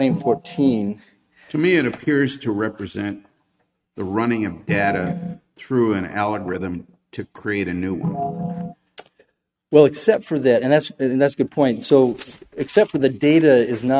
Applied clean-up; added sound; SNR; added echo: neural mask model RNNoise.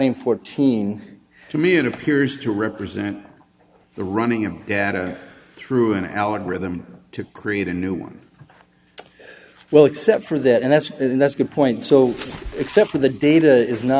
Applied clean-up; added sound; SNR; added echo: none; none; none; none.